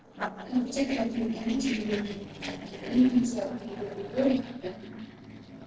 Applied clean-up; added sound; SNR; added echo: neural separator model SepFormer DNS4.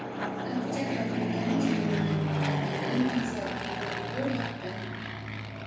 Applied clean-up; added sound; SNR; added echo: none; Fixed-wing aircraft, airplane; -4 dB; reverberation time 1.2 s.